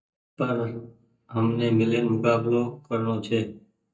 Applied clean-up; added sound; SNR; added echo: neural mask model DeepFilterNet 3.